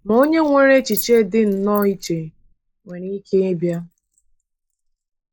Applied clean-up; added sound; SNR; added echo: neural mask model Resemble Enhance denoiser.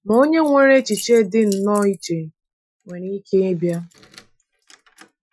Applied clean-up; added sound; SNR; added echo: classical method Wiener filter.